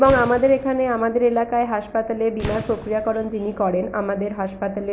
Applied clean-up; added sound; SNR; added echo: none; Fireworks; 14 dB; none.